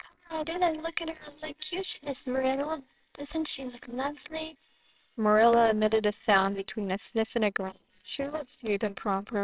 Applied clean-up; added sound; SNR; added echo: neural separator model SepFormer WHAMR!.